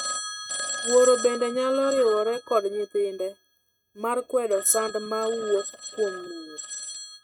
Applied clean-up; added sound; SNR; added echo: neural mask model RNNoise.